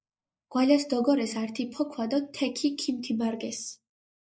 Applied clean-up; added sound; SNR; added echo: neural mask model Resemble Enhance denoiser.